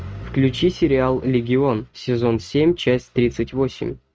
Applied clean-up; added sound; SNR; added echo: neural mask model RNNoise.